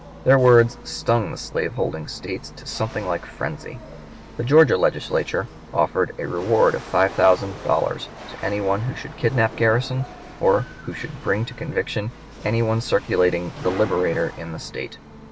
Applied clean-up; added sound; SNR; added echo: none; Rattle / Chatter / Hiss / Engine / Mechanisms; 16 dB; none.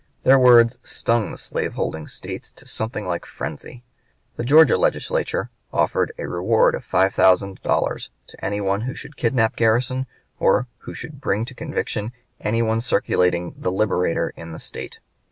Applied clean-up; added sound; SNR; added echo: none; none; none; none.